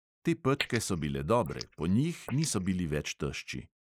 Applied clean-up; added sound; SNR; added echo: neural mask model Resemble Enhance denoiser.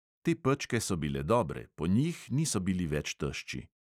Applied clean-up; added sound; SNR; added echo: none; none; none; none.